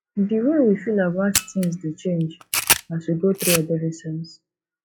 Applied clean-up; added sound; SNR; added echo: classical method log-MMSE.